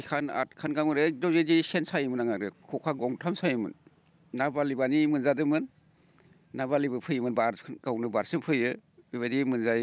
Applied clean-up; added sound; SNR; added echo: none; none; none; none.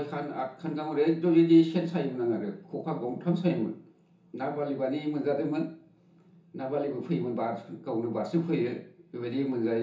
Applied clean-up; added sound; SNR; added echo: none; none; none; reverberation time 0.7 s.